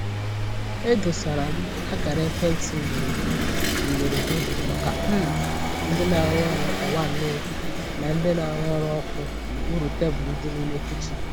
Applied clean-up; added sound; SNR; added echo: none; Engine / Vehicle; -2 dB; none.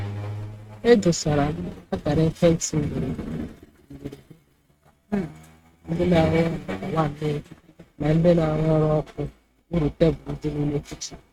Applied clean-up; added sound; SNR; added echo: neural mask model RNNoise.